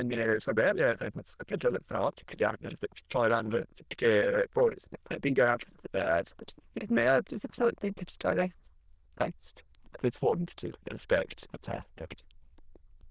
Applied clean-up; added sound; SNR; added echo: neural diffusion model UNIVERSE++.